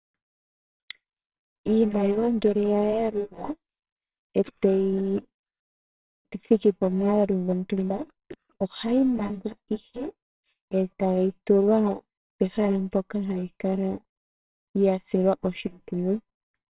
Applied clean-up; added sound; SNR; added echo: neural separator model SepFormer WHAMR!.